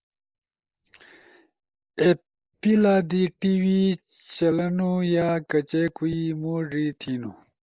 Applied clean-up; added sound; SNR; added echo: neural mask model Resemble Enhance denoiser.